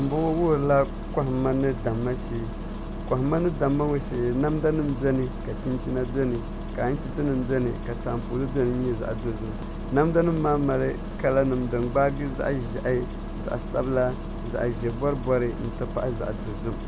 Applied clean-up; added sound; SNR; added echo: none; Engine starting; 6 dB; none.